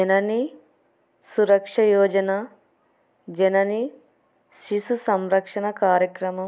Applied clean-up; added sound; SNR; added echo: none; none; none; none.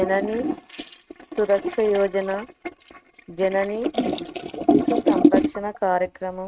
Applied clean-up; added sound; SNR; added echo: neural mask model RNNoise.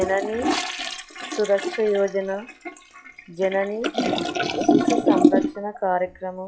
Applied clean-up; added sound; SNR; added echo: classical method log-MMSE.